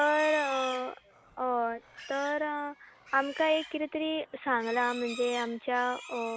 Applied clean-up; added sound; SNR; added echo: none; Livestock, farm animals, working animals; 14 dB; none.